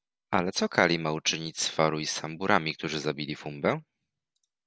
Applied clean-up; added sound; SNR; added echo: none; none; none; none.